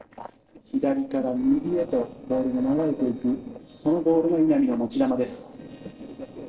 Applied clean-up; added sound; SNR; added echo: neural separator model SepFormer DNS4.